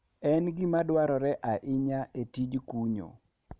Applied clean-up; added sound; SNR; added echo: none; none; none; none.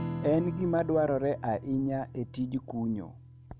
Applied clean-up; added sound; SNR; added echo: none; Strum; 10 dB; none.